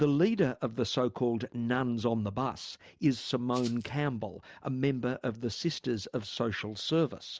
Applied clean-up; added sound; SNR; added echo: none; Rattle (instrument); 18 dB; none.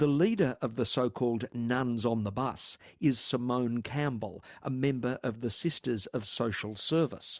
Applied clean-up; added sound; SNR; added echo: none; none; none; none.